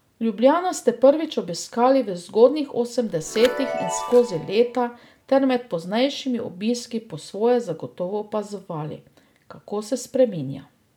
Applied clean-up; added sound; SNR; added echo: none; Chime; 12 dB; none.